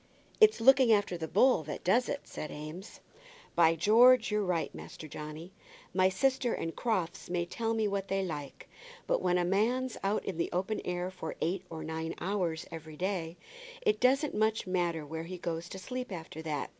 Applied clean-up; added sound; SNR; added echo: none; none; none; none.